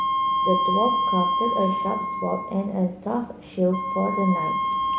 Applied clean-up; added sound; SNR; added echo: none; Wind instrument, woodwind instrument; -1 dB; none.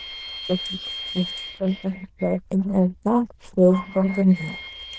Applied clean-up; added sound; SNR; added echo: neural diffusion model UNIVERSE++.